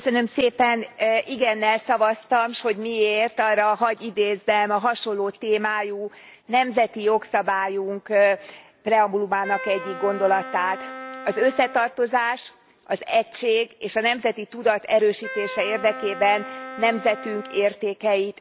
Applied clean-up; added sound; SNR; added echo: none; Wind instrument, woodwind instrument; 13 dB; none.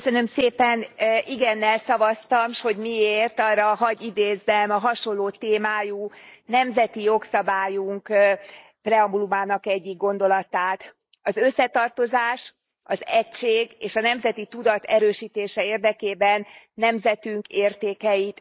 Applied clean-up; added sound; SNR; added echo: neural mask model Resemble Enhance denoiser.